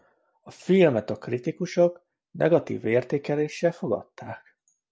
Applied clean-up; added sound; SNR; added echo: none; none; none; none.